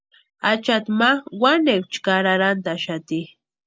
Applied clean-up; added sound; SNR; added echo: none; none; none; none.